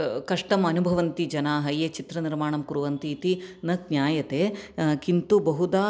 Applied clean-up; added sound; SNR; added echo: none; none; none; none.